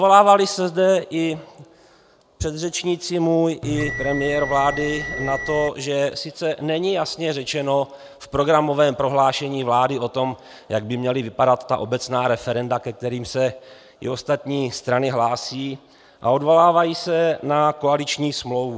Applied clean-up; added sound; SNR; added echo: none; Bell; 7 dB; none.